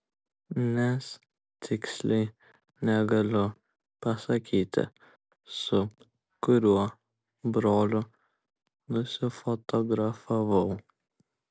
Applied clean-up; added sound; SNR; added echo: none; none; none; none.